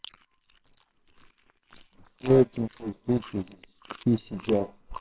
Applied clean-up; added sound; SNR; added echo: neural separator model SepFormer WHAMR!.